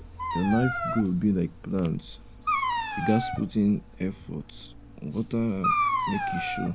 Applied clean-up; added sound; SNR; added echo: none; Dog; 3 dB; none.